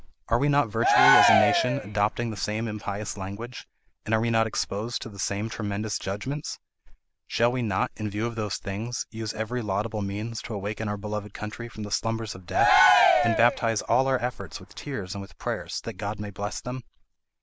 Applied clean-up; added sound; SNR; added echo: none; Cheering; -4 dB; none.